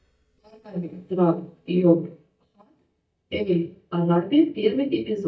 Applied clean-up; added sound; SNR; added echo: neural mask model DeepFilterNet 3.